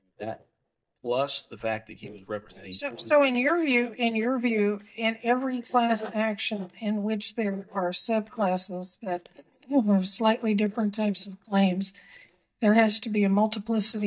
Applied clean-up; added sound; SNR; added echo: neural mask model DeepFilterNet 3.